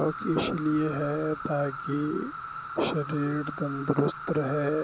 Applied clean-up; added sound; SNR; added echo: none; Insect; 10 dB; none.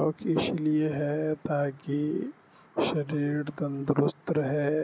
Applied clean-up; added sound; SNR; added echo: none; none; none; none.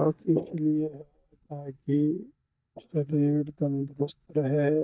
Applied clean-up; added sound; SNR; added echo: neural mask model DeepFilterNet 3.